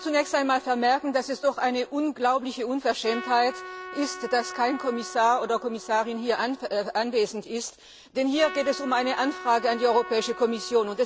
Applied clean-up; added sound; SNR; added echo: none; Trumpet; 15 dB; none.